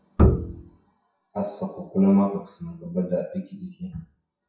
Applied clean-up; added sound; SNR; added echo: classical method WPE with log-MMSE.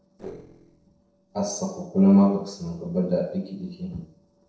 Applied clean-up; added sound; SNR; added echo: neural separator model SepFormer DNS4.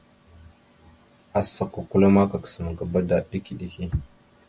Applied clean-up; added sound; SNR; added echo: none; none; none; none.